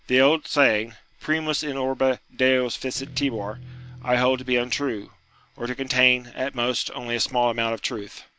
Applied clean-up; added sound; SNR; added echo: none; Guitar; 18 dB; none.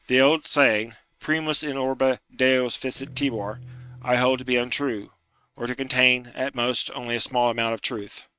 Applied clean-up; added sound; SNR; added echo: neural mask model RNNoise.